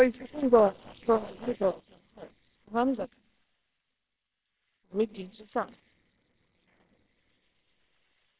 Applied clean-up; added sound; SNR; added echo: neural separator model SepFormer WHAMR!.